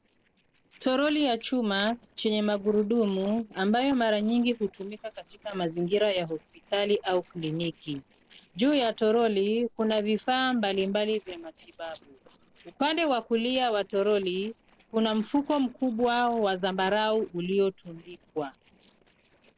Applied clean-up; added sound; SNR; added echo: neural separator model SepFormer DNS4.